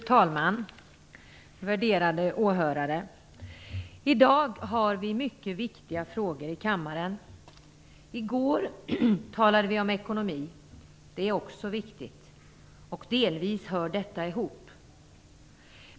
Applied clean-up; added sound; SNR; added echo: none; none; none; none.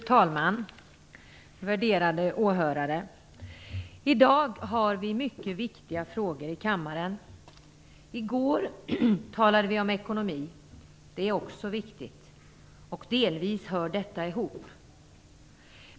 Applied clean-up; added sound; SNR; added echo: none; Walk, footsteps; 19 dB; none.